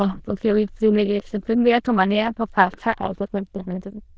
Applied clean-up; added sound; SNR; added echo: neural diffusion model UNIVERSE++.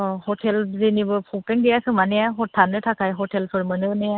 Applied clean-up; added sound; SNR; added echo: none; none; none; none.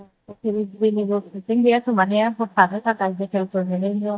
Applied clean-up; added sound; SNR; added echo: neural mask model DeepFilterNet 3.